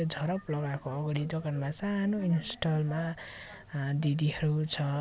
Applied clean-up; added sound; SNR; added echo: none; none; none; none.